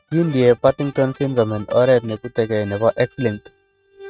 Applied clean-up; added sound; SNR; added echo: neural mask model RNNoise.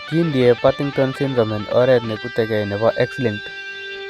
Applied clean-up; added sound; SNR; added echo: none; Electric guitar; 13 dB; none.